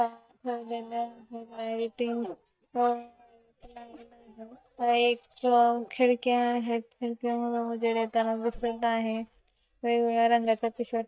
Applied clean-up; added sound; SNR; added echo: neural mask model DeepFilterNet 3.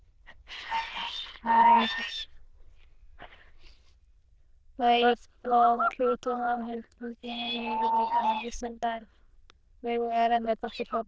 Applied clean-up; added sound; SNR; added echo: neural diffusion model UNIVERSE++.